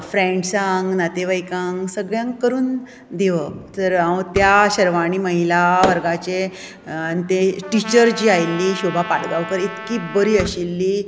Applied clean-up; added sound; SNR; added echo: none; Fireworks + Trumpet; 14 dB; none.